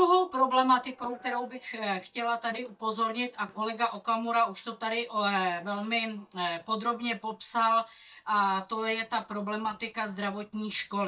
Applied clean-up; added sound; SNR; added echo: neural mask model DeepFilterNet 3.